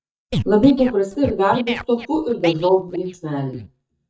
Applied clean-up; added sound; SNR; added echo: neural mask model DeepFilterNet 3.